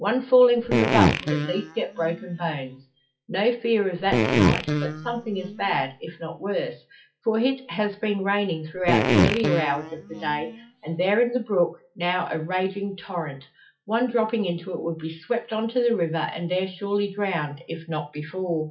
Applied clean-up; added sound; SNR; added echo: classical method WPE with log-MMSE.